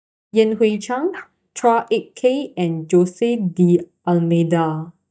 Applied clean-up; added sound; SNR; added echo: neural mask model DeepFilterNet 3.